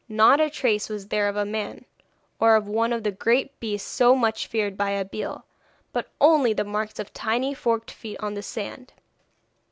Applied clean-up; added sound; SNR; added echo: none; none; none; none.